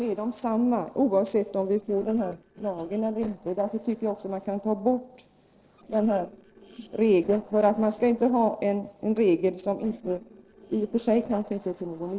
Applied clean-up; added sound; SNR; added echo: neural separator model SepFormer DNS4.